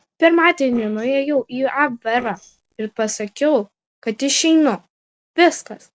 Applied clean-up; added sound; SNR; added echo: neural separator model SepFormer DNS4.